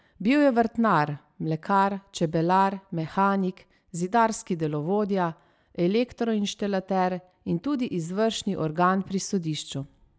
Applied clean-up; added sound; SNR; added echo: none; none; none; none.